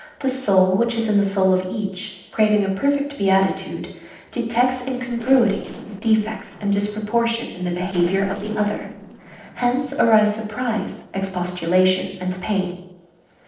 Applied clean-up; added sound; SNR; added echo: neural separator model SepFormer DNS4.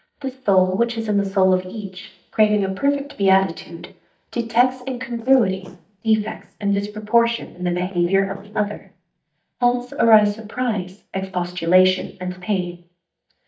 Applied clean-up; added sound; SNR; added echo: neural mask model DeepFilterNet 3.